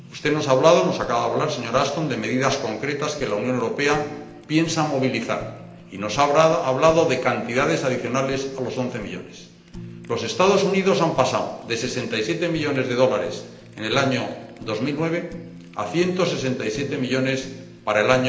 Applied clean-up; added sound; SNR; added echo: none; Fire; 19 dB; reverberation time 0.9 s.